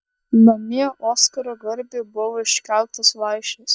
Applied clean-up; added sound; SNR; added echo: neural mask model DeepFilterNet 3.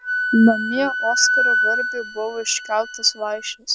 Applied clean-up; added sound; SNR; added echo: none; Wind instrument, woodwind instrument; 2 dB; none.